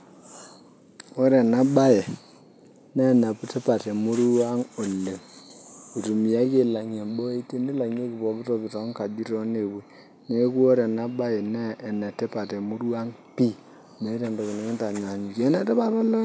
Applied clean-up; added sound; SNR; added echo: none; none; none; none.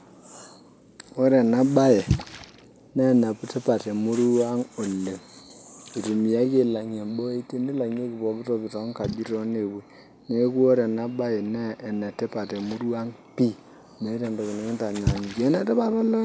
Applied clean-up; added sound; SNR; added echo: none; Splash, splatter; 14 dB; none.